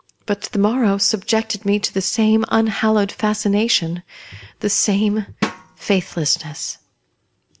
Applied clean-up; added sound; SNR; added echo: none; Drum; 10 dB; none.